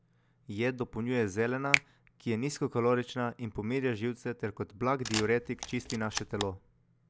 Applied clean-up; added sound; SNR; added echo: none; Finger snapping + Camera; 5 dB; none.